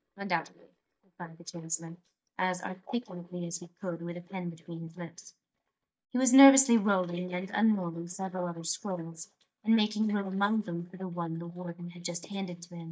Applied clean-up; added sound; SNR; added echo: neural mask model DeepFilterNet 3.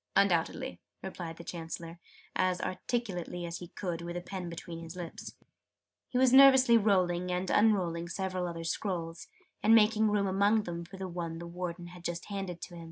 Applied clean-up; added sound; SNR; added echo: none; none; none; none.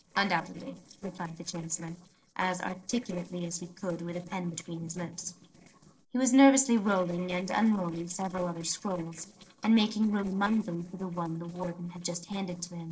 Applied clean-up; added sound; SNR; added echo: neural separator model SepFormer DNS4.